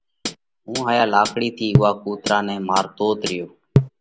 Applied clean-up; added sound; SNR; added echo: none; Hi-hat; 3 dB; none.